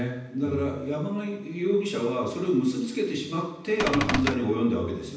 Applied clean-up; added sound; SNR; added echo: none; Cupboard open or close / Door; 1 dB; reverberation time 0.9 s.